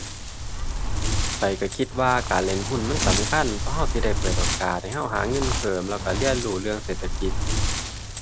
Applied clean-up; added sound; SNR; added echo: none; Wind; -1 dB; none.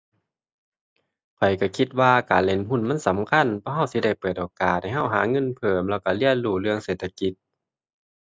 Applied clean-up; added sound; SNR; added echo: none; none; none; none.